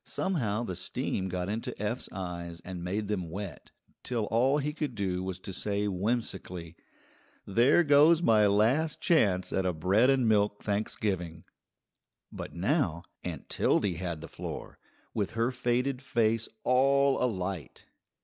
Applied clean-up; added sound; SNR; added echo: none; none; none; none.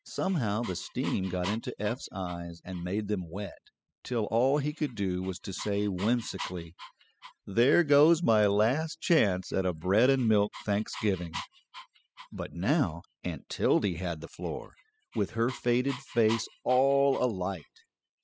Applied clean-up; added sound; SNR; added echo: classical method spectral subtraction.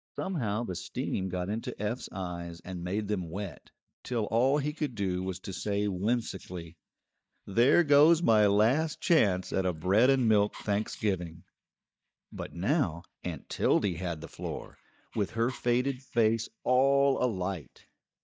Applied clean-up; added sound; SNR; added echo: neural mask model DeepFilterNet 3.